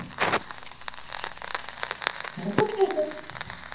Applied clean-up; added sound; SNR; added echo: none; Fire; 0 dB; reverberation time 0.9 s.